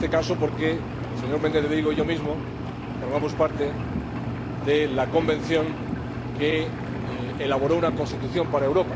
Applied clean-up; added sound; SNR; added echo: none; Engine; 4 dB; none.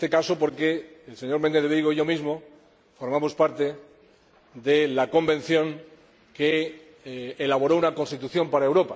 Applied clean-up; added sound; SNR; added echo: none; none; none; none.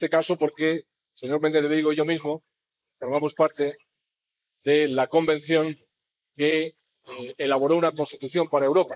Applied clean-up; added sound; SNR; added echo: neural mask model Resemble Enhance denoiser.